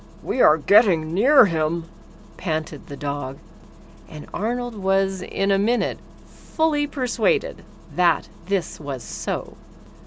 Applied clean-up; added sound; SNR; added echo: none; Engine starting; 20 dB; none.